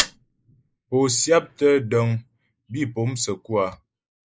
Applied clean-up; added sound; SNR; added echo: neural mask model Resemble Enhance denoiser.